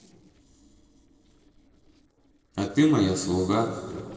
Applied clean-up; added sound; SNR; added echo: neural separator model SepFormer DNS4.